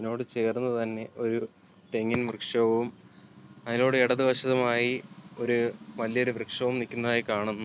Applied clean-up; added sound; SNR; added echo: none; none; none; none.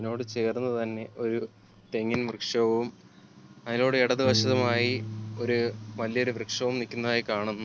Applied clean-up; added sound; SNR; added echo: none; Piano; 10 dB; none.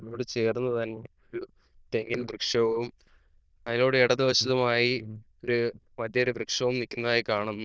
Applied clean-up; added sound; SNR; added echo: neural diffusion model UNIVERSE++.